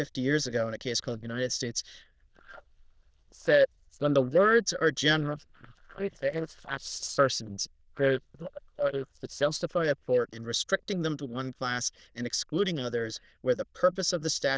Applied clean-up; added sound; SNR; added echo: neural diffusion model UNIVERSE++.